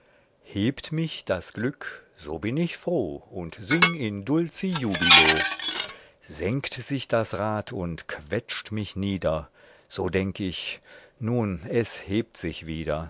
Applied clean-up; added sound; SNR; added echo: none; Dishes, pots, and pans; -5 dB; none.